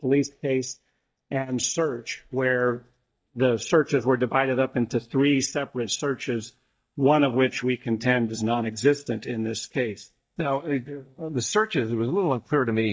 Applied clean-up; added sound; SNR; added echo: neural mask model DeepFilterNet 3.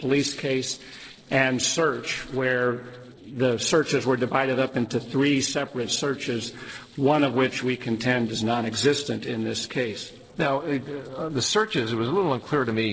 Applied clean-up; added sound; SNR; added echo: neural separator model SepFormer DNS4.